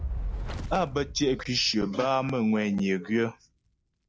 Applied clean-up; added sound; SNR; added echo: none; Fire; 10 dB; none.